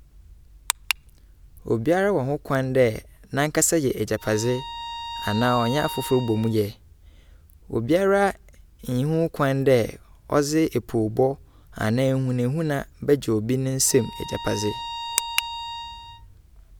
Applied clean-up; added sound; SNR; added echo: none; Bowed string instrument; 11 dB; none.